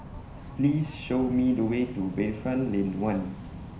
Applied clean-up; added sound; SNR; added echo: none; Waves, surf; 14 dB; reverberation time 0.5 s.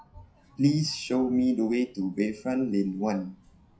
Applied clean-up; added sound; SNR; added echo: classical method WPE with log-MMSE.